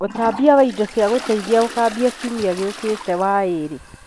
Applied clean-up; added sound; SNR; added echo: none; Toilet flush; 15 dB; none.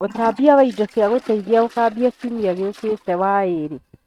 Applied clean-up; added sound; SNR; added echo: neural mask model RNNoise.